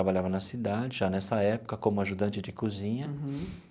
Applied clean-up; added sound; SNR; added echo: none; none; none; none.